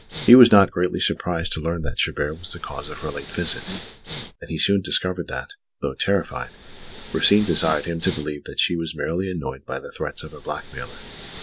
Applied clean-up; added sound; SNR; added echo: none; Respiratory sounds; 16 dB; none.